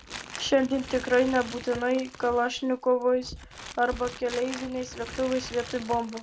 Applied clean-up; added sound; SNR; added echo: none; Crumpling, crinkling; 14 dB; none.